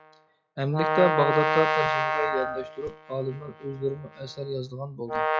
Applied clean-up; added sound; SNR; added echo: classical method log-MMSE.